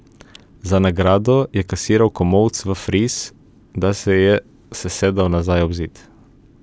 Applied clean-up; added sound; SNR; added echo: none; none; none; none.